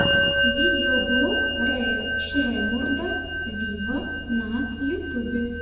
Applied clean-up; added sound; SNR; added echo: none; Musical instrument; -1 dB; reverberation time 1.2 s.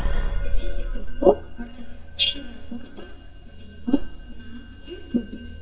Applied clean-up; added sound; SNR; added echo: neural mask model DeepFilterNet 3.